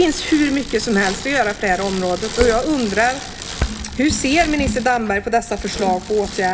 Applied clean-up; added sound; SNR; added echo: none; Bicycle; 8 dB; reverberation time 0.3 s.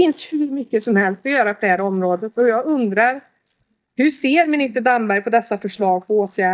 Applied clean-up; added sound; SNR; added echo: neural mask model DeepFilterNet 3.